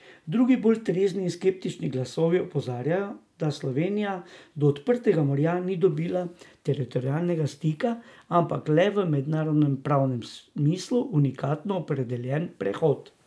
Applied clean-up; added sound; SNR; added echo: none; none; none; none.